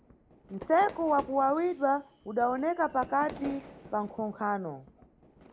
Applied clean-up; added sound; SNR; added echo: none; Fire / Fireworks; 18 dB; none.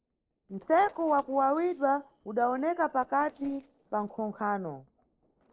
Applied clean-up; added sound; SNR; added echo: neural separator model SepFormer DNS4.